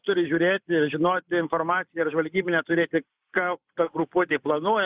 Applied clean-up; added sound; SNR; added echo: neural mask model Resemble Enhance denoiser.